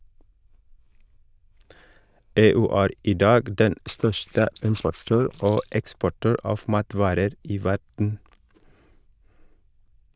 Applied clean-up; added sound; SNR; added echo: neural diffusion model UNIVERSE++.